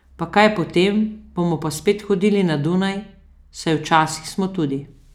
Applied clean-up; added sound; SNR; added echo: none; none; none; none.